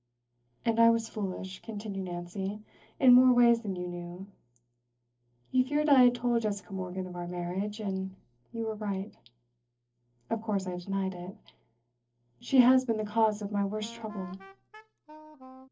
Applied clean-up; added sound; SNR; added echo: neural separator model SepFormer DNS4.